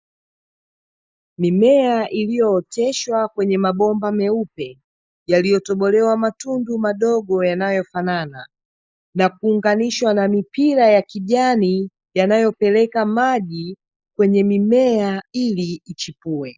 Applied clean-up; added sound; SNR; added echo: neural mask model Resemble Enhance denoiser.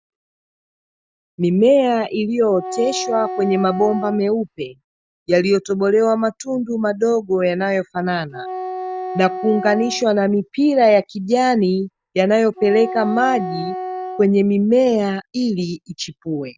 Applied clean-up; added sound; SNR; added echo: none; Wind instrument, woodwind instrument; 11 dB; none.